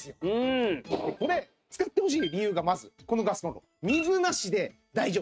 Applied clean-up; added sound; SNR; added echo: neural mask model RNNoise.